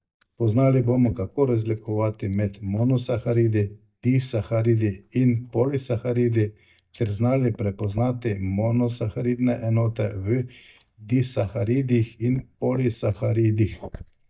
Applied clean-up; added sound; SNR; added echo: neural mask model DeepFilterNet 3.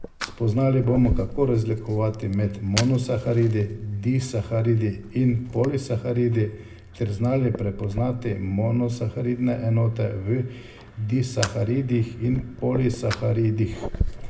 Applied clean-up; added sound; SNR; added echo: none; Fire; 12 dB; reverberation time 0.2 s.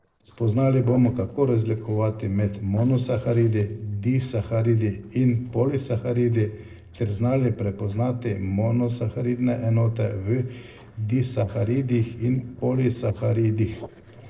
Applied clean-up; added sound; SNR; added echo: neural separator model SepFormer DNS4.